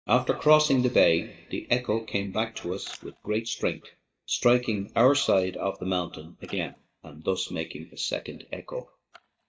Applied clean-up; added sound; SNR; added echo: neural mask model DeepFilterNet 3.